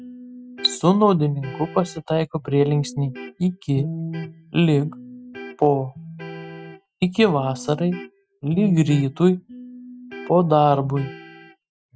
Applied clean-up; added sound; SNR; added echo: classical method Wiener filter.